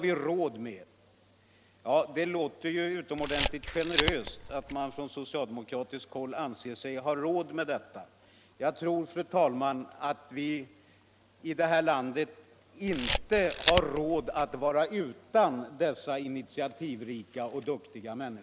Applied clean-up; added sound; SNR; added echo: none; Camera; 0 dB; none.